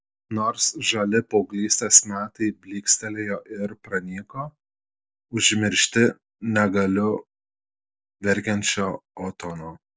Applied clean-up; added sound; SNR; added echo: none; none; none; none.